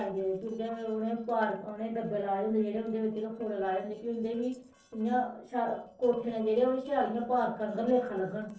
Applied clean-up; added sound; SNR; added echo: neural separator model SepFormer DNS4.